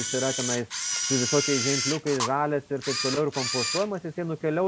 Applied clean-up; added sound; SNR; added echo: none; Camera; 3 dB; none.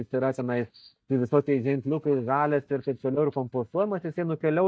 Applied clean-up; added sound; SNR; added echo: neural mask model DeepFilterNet 3.